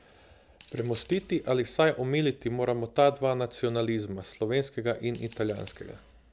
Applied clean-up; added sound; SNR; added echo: none; Scissors; 19 dB; none.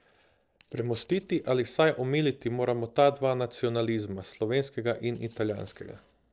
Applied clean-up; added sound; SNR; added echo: neural separator model SepFormer DNS4.